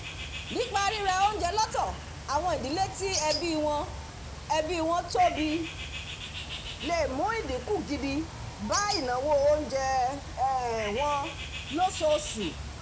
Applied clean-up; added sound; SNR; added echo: none; Bird; 8 dB; none.